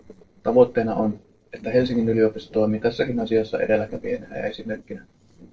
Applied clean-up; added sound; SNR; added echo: neural separator model SepFormer DNS4.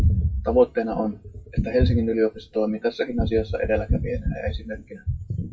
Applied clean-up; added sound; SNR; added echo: classical method WPE with log-MMSE.